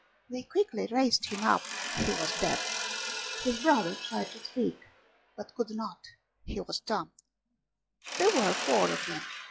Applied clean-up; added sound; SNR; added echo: classical method log-MMSE.